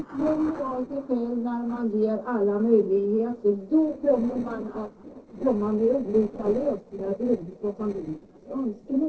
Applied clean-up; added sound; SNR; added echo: neural separator model SepFormer DNS4.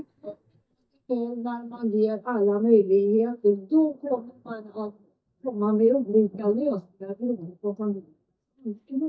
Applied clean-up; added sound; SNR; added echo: neural mask model DeepFilterNet 3.